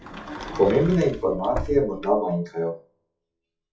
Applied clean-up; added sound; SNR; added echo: classical method WPE with log-MMSE.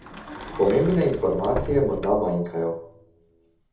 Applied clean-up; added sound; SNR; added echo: none; Sliding door; 12 dB; reverberation time 0.6 s.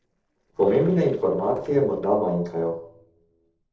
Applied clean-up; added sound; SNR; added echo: neural separator model SepFormer DNS4.